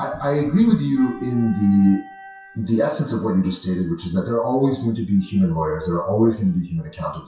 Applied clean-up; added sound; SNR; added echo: classical method WPE with log-MMSE.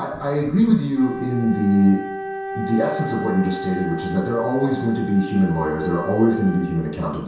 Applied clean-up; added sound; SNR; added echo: none; Wind instrument, woodwind instrument; 10 dB; reverberation time 0.7 s.